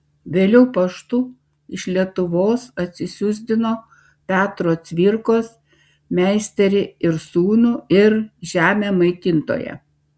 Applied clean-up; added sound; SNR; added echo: none; none; none; none.